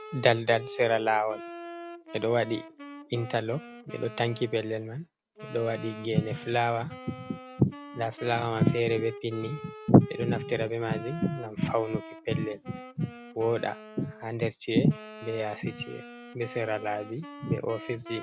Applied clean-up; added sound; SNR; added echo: none; Wind instrument, woodwind instrument; 15 dB; none.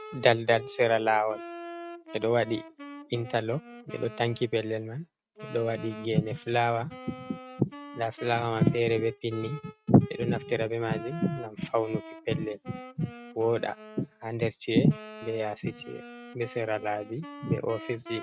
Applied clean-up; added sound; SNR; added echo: neural mask model RNNoise.